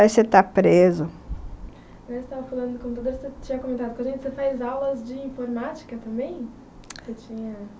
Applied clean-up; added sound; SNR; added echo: none; none; none; none.